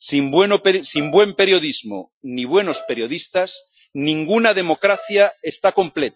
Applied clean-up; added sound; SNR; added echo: classical method Wiener filter.